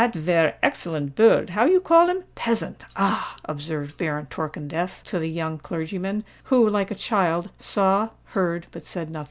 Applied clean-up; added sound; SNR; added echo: none; none; none; none.